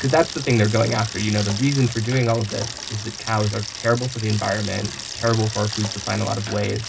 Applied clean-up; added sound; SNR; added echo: none; Bicycle; 10 dB; reverberation time 0.4 s.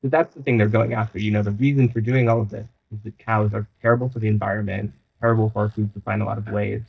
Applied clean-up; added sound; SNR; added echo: neural mask model DeepFilterNet 3.